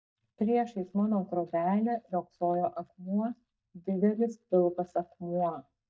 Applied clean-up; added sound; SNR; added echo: neural mask model DeepFilterNet 3.